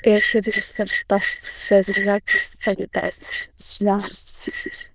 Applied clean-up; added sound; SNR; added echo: neural diffusion model UNIVERSE++.